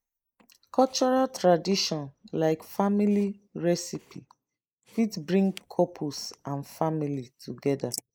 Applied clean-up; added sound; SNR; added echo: neural mask model Resemble Enhance denoiser.